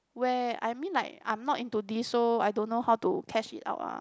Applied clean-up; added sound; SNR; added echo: none; none; none; none.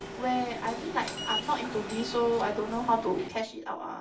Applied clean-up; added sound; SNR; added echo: none; Subway, metro, underground; 7 dB; reverberation time 0.3 s.